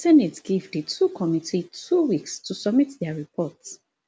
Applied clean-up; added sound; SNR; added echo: none; none; none; none.